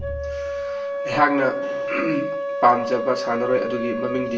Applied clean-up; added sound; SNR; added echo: none; Wind instrument, woodwind instrument; 4 dB; reverberation time 0.1 s.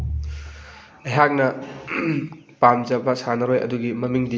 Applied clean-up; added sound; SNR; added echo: none; none; none; none.